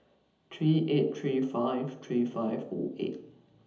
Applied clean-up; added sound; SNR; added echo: none; none; none; reverberation time 1.2 s.